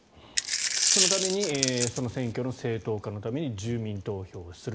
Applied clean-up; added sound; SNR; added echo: none; Coin (dropping); -3 dB; none.